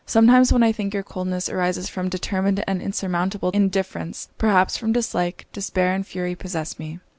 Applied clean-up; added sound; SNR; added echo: none; none; none; none.